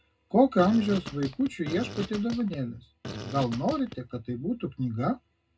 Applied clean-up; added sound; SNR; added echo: none; Fart; 11 dB; reverberation time 0.2 s.